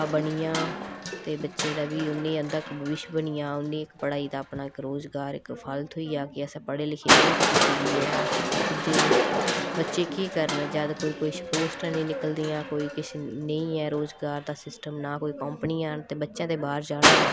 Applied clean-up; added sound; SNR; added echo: none; Crushing; -1 dB; none.